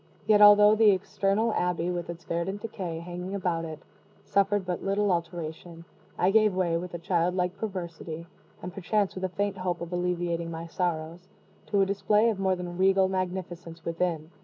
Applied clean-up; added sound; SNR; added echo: none; none; none; none.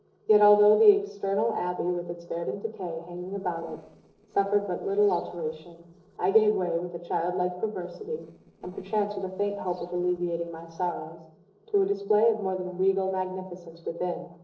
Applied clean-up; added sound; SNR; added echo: neural separator model SepFormer DNS4.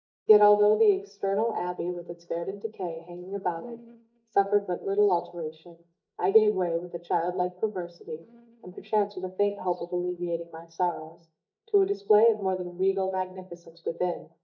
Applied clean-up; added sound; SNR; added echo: neural mask model DeepFilterNet 3.